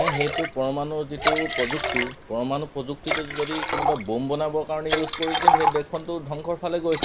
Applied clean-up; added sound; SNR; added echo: none; Liquid; -2 dB; none.